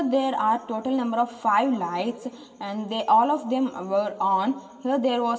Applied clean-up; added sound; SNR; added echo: none; none; none; reverberation time 2.4 s.